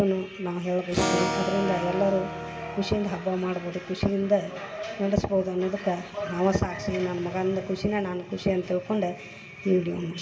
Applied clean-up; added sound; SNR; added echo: none; Acoustic guitar / Strum; 4 dB; reverberation time 1.6 s.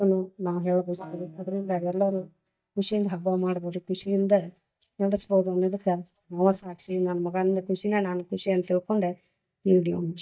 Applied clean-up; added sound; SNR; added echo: neural mask model DeepFilterNet 3.